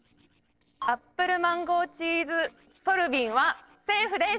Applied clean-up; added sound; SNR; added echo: neural separator model SepFormer DNS4.